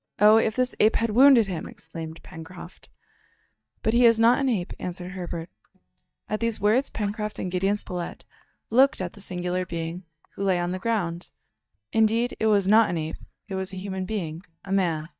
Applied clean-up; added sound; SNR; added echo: neural mask model DeepFilterNet 3.